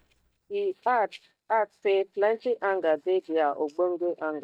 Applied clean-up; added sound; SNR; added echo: neural mask model DeepFilterNet 3.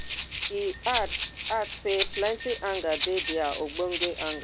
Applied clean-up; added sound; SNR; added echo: none; Rattle (instrument) + Chink, clink; -1 dB; none.